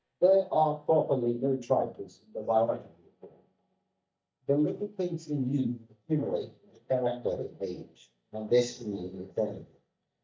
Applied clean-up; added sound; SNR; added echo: neural mask model DeepFilterNet 3.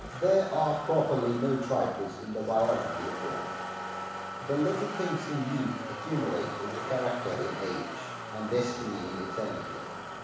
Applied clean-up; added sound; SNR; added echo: none; Motor vehicle (road); 7 dB; reverberation time 1.1 s.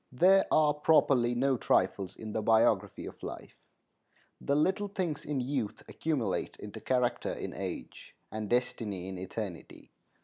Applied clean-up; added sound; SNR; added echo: none; none; none; none.